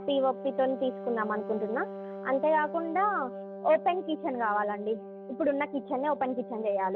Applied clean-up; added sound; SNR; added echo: none; Wind instrument, woodwind instrument; 11 dB; none.